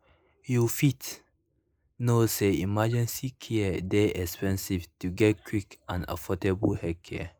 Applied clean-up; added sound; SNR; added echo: neural mask model Resemble Enhance denoiser.